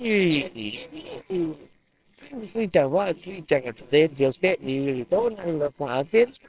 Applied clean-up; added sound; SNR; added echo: neural separator model SepFormer WHAMR!.